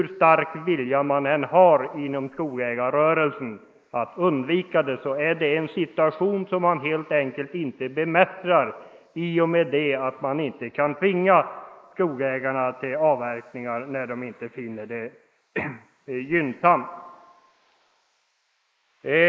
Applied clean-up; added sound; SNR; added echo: neural mask model Resemble Enhance denoiser.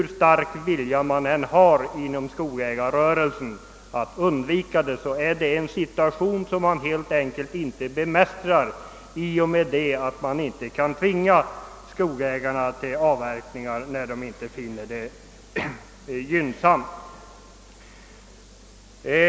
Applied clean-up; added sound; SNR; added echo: none; none; none; none.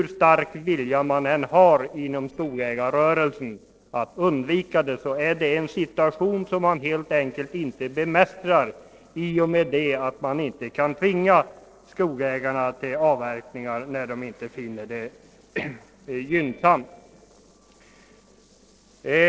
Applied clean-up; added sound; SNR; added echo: neural separator model SepFormer DNS4.